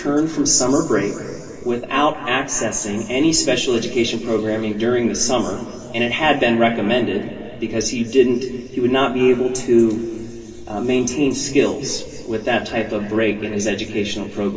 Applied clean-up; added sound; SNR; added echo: none; none; none; reverberation time 3.0 s.